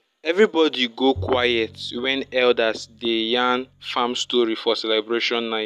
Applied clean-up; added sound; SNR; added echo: none; Bowed string instrument; 19 dB; none.